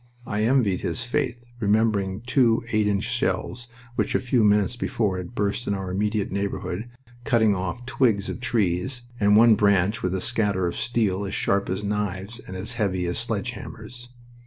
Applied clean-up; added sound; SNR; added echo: none; none; none; none.